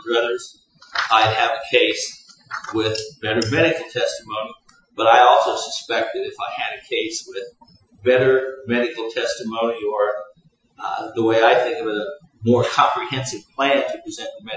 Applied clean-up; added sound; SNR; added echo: classical method Wiener filter.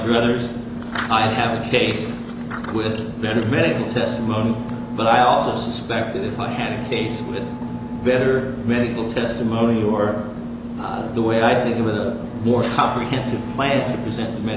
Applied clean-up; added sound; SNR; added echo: none; Bowed string instrument; 14 dB; none.